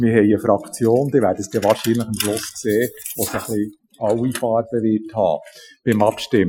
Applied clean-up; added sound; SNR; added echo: classical method Wiener filter.